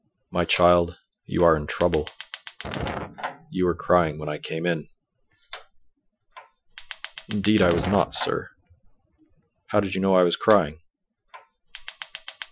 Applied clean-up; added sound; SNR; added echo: classical method Wiener filter.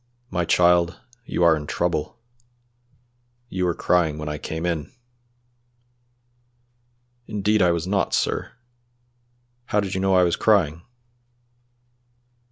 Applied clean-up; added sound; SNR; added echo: none; none; none; none.